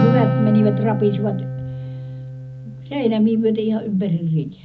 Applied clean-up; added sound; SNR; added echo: none; Acoustic guitar; 3 dB; reverberation time 0.4 s.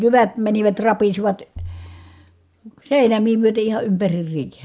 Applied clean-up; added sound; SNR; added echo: none; none; none; none.